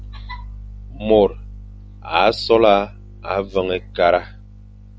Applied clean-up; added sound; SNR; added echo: none; none; none; none.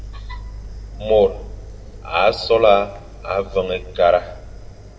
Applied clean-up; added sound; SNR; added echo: none; Fire; 19 dB; reverberation time 0.9 s.